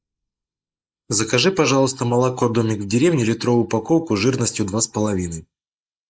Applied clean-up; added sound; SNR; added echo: neural mask model Resemble Enhance denoiser.